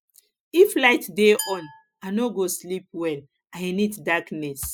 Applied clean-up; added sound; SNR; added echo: classical method spectral subtraction.